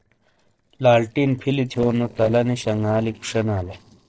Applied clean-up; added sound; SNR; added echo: neural separator model SepFormer DNS4.